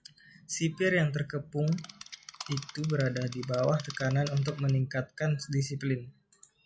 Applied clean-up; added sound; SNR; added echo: none; Insect; 15 dB; none.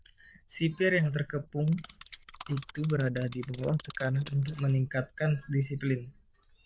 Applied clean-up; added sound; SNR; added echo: neural diffusion model UNIVERSE++.